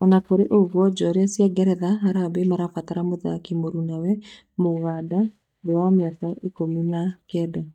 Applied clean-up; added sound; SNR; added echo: neural mask model DeepFilterNet 3.